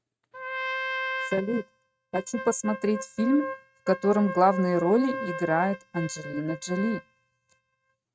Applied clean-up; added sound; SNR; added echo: neural mask model RNNoise.